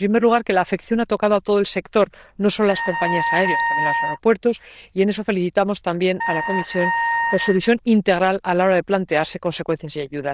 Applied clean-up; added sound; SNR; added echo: neural diffusion model UNIVERSE++.